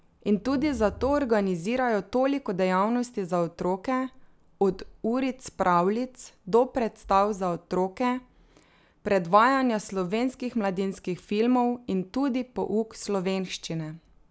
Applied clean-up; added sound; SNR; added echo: none; none; none; none.